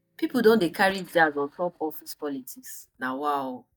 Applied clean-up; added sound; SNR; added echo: neural mask model DeepFilterNet 3.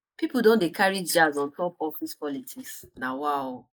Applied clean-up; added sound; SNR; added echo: neural mask model Resemble Enhance denoiser.